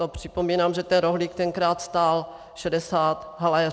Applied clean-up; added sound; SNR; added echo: none; none; none; none.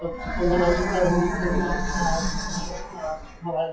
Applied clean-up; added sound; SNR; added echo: classical method WPE with log-MMSE.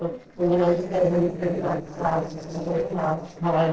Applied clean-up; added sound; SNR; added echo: neural separator model SepFormer DNS4.